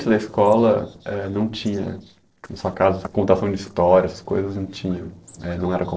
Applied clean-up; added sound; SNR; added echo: neural separator model SepFormer DNS4.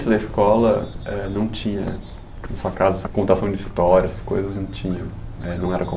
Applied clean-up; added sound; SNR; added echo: none; Bird; 11 dB; none.